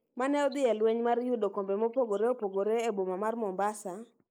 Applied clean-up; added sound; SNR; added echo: neural mask model Resemble Enhance denoiser.